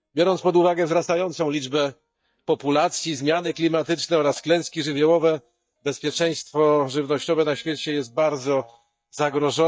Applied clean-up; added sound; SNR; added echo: neural mask model DeepFilterNet 3.